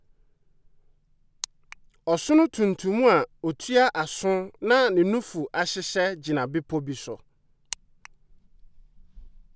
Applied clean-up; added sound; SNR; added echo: none; none; none; none.